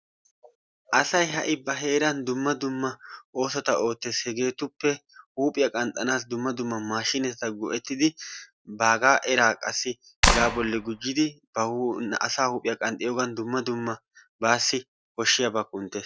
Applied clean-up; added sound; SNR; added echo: none; Clapping; -2 dB; none.